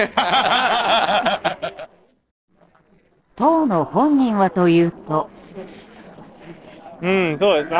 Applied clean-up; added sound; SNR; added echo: neural separator model SepFormer DNS4.